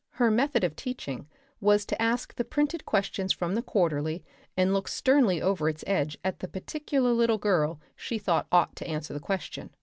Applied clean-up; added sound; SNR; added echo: none; none; none; none.